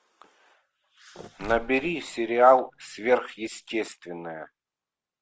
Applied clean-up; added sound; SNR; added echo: none; Mechanisms; 20 dB; none.